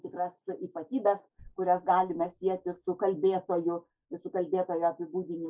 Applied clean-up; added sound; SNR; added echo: neural mask model DeepFilterNet 3.